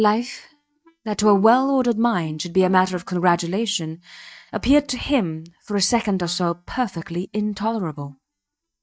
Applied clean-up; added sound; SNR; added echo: neural mask model DeepFilterNet 3.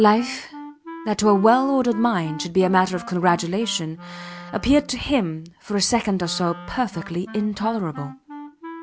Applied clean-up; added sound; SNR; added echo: none; Wind instrument, woodwind instrument; 17 dB; none.